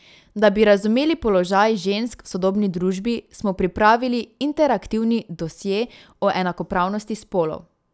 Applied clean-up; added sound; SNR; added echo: none; none; none; none.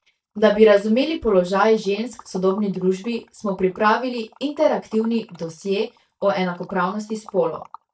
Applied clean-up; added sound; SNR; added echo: neural mask model DeepFilterNet 3.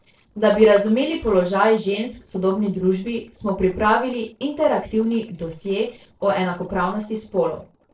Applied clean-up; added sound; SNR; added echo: neural separator model SepFormer DNS4.